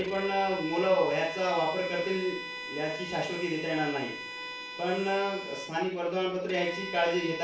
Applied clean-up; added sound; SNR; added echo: none; Bowed string instrument; 10 dB; reverberation time 0.4 s.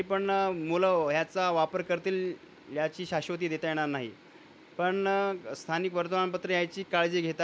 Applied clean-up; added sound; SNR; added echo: none; none; none; none.